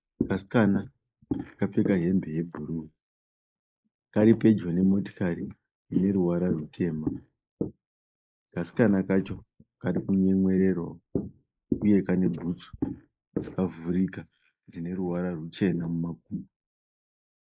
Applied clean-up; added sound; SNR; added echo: neural mask model Resemble Enhance denoiser.